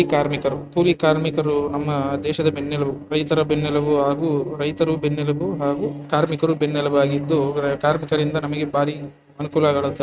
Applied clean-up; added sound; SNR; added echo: neural mask model RNNoise.